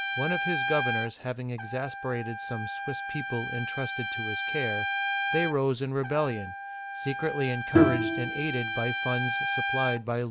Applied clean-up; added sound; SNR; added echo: none; Trumpet + Bowed string instrument; -1 dB; none.